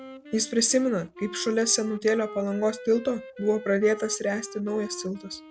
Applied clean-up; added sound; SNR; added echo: none; Wind instrument, woodwind instrument; 15 dB; none.